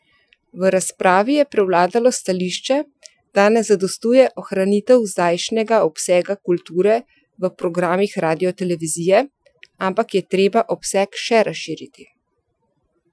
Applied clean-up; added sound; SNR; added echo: classical method Wiener filter.